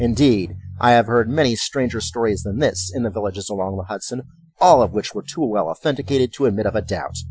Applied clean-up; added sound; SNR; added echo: classical method Wiener filter.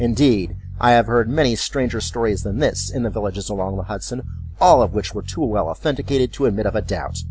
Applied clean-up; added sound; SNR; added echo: none; Bass guitar; 12 dB; none.